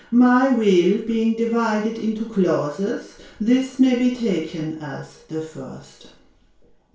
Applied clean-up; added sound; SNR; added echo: none; none; none; reverberation time 0.3 s.